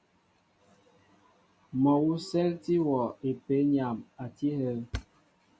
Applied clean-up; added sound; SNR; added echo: none; none; none; none.